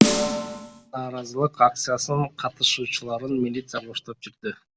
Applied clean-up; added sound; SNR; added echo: none; Snare drum; -2 dB; none.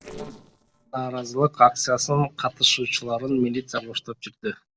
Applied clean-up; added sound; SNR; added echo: neural separator model SepFormer DNS4.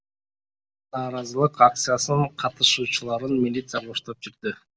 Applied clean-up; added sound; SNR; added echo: none; none; none; none.